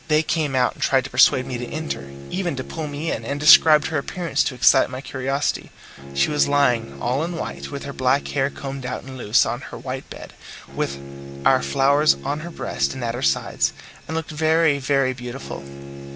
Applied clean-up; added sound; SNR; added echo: none; Bowed string instrument; 14 dB; none.